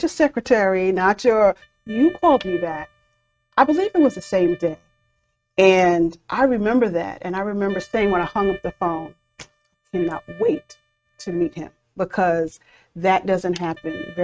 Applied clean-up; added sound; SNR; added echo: neural mask model RNNoise.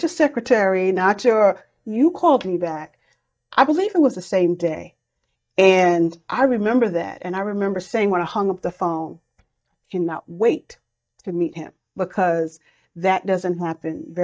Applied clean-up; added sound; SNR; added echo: neural mask model DeepFilterNet 3.